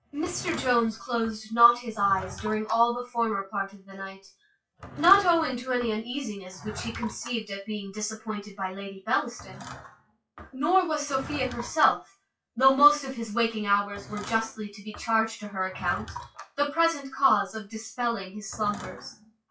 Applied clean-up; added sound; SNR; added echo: classical method WPE with log-MMSE.